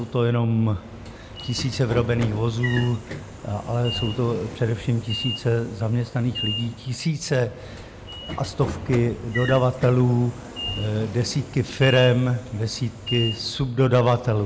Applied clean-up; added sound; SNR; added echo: none; Sliding door / Train; 11 dB; none.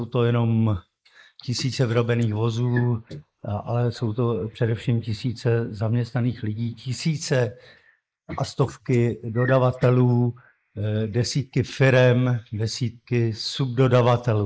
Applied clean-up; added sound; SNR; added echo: neural mask model Resemble Enhance denoiser.